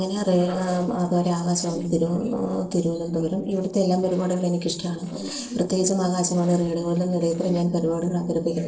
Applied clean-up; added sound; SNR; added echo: neural separator model SepFormer DNS4.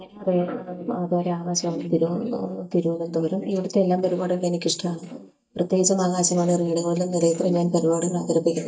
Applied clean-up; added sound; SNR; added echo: neural mask model DeepFilterNet 3.